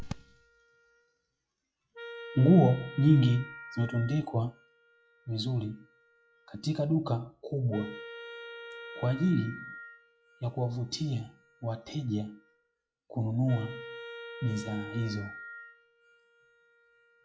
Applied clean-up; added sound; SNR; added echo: classical method log-MMSE.